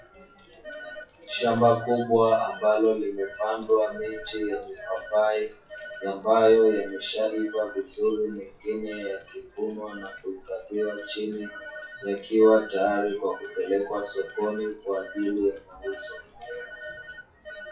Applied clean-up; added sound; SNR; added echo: classical method WPE with log-MMSE.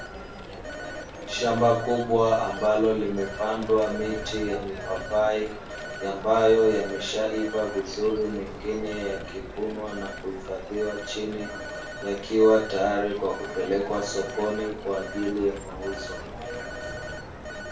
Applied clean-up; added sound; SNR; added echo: none; Telephone; 10 dB; reverberation time 0.3 s.